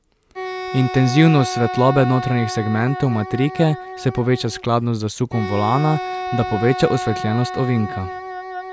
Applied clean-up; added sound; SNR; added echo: none; Wind instrument, woodwind instrument; 9 dB; none.